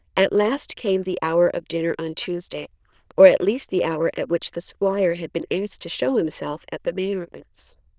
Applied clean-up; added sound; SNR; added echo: neural diffusion model UNIVERSE++.